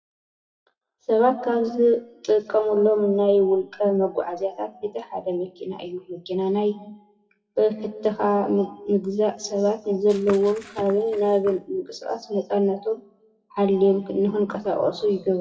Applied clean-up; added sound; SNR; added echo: classical method WPE with log-MMSE.